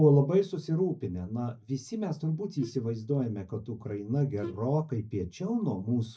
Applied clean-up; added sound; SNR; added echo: neural mask model DeepFilterNet 3.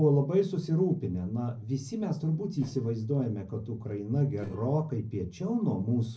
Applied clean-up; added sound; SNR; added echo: neural separator model SepFormer DNS4.